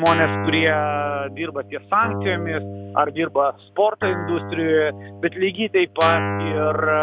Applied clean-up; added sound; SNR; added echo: none; Guitar; 7 dB; none.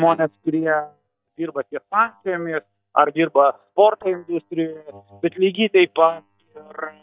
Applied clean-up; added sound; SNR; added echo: neural mask model DeepFilterNet 3.